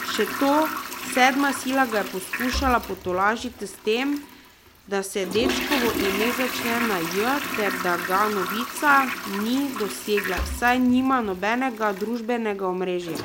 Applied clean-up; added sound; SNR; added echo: none; Toilet flush; 7 dB; none.